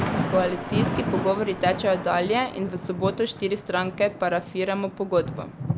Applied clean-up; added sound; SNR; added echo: none; Thunder / Rain; 5 dB; none.